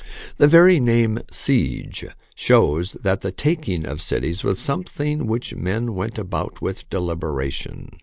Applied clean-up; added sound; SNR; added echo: none; none; none; none.